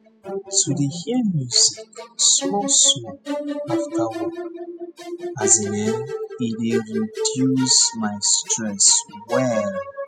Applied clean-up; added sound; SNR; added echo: classical method spectral subtraction.